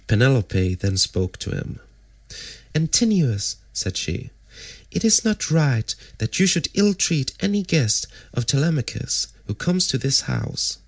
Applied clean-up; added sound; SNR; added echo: none; none; none; none.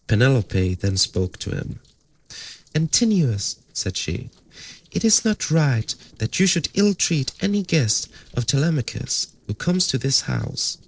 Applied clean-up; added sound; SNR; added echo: neural separator model SepFormer DNS4.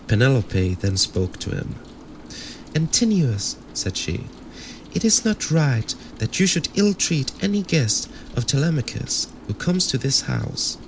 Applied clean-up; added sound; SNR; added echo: none; Rain; 18 dB; none.